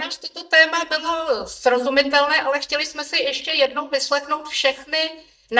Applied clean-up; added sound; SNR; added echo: neural mask model DeepFilterNet 3.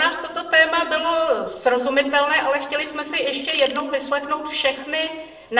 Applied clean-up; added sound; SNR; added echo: neural separator model SepFormer DNS4.